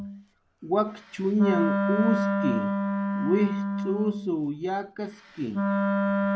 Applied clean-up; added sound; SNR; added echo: none; Wind instrument, woodwind instrument; -1 dB; none.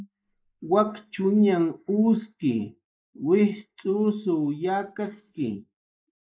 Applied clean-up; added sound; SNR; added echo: neural mask model Resemble Enhance denoiser.